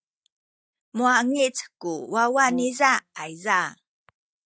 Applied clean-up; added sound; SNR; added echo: neural mask model DeepFilterNet 3.